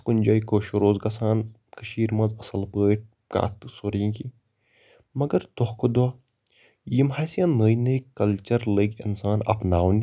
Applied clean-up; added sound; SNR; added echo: none; none; none; none.